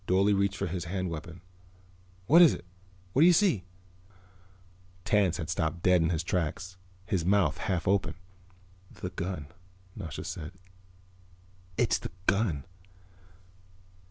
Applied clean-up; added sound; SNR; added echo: none; none; none; none.